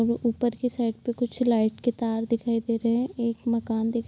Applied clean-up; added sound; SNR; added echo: none; none; none; none.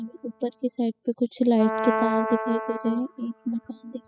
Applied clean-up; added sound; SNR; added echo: classical method spectral subtraction.